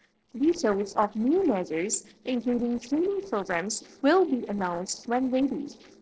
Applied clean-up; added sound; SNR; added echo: neural separator model SepFormer DNS4.